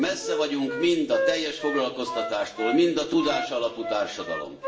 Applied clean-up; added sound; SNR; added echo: none; Wind instrument, woodwind instrument; 6 dB; reverberation time 0.7 s.